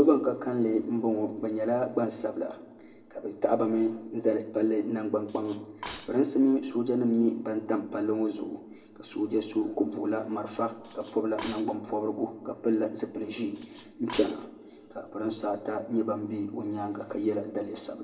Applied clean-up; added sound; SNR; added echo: none; Cutlery, silverware; 18 dB; reverberation time 1.1 s.